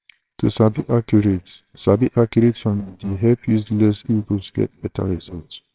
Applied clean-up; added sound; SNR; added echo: neural separator model SepFormer WHAMR!.